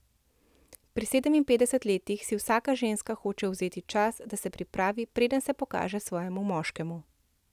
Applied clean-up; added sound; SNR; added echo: none; none; none; none.